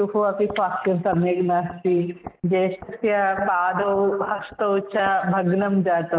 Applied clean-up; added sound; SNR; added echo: neural mask model Resemble Enhance denoiser.